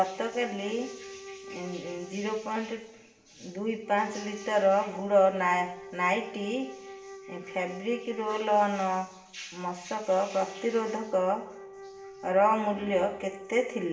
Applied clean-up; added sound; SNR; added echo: none; Wind instrument, woodwind instrument; 16 dB; reverberation time 0.8 s.